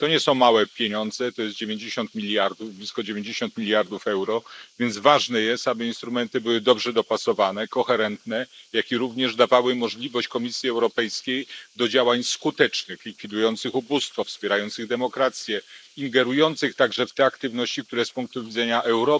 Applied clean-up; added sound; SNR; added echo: neural mask model Resemble Enhance denoiser.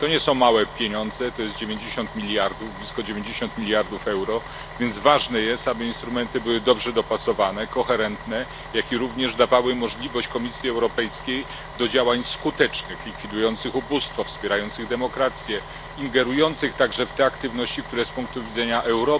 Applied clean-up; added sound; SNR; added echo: none; Bus; 13 dB; none.